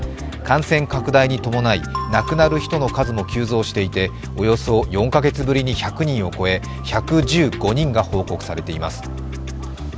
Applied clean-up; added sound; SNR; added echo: none; none; none; none.